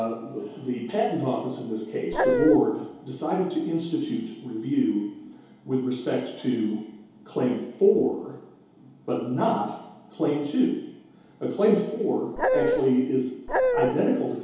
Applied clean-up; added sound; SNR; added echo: none; Dog; -3 dB; reverberation time 2.2 s.